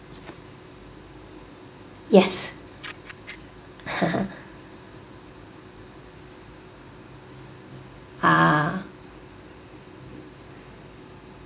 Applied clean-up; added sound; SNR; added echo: none; Camera; 17 dB; none.